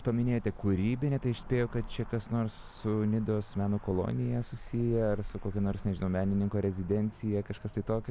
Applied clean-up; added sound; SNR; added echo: none; Cricket / Motor vehicle (road); 13 dB; none.